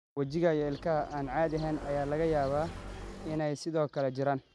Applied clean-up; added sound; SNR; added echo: none; Motorcycle; 12 dB; none.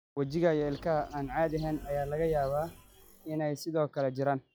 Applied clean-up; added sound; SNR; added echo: classical method log-MMSE.